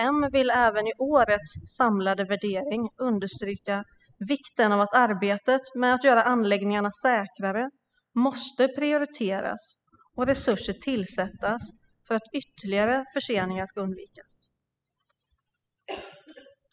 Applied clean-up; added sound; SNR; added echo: classical method spectral subtraction.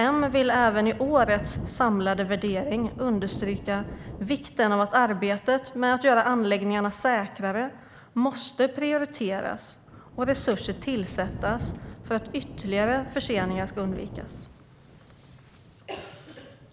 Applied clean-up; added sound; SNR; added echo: none; Thunder; 14 dB; none.